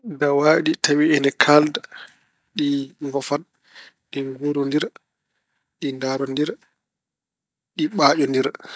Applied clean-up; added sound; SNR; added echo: none; none; none; none.